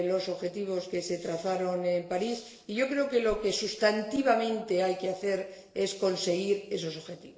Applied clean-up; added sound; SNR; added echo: neural separator model SepFormer DNS4.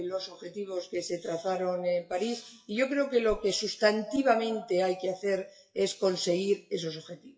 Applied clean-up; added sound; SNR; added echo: classical method WPE with log-MMSE.